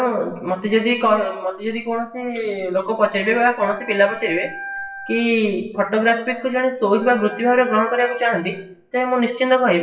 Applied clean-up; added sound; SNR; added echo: classical method WPE with log-MMSE.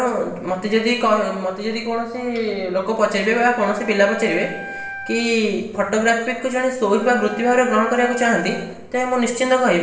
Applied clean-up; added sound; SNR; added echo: none; Wind instrument, woodwind instrument; 14 dB; reverberation time 0.9 s.